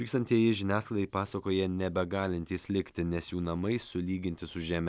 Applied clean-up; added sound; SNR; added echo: none; none; none; none.